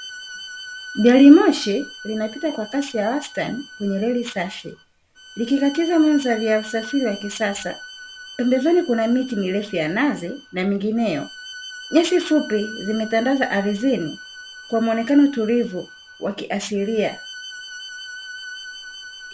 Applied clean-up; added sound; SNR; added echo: none; Bowed string instrument; 17 dB; none.